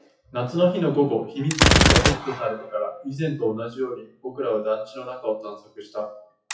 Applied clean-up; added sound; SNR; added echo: classical method WPE with log-MMSE.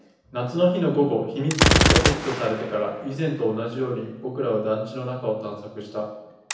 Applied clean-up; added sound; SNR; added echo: none; Gunshot, gunfire; 1 dB; reverberation time 0.9 s.